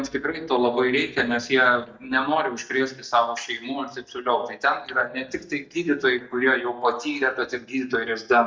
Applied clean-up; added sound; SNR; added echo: neural mask model DeepFilterNet 3.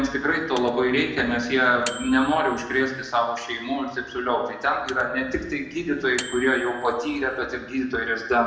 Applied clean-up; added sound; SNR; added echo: none; Microwave oven; 17 dB; reverberation time 0.8 s.